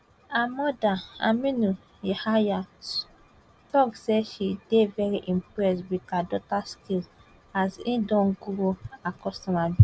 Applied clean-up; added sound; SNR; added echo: none; none; none; none.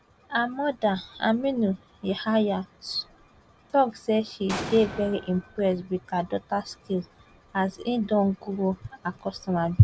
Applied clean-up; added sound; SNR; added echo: none; Explosion; 10 dB; none.